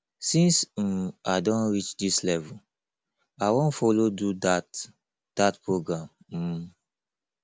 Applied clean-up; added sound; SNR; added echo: none; none; none; none.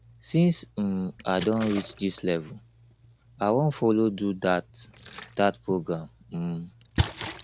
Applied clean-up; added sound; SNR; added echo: none; Splash, splatter; 11 dB; none.